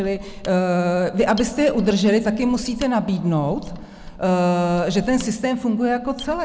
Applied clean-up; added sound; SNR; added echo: none; Mechanisms; 18 dB; none.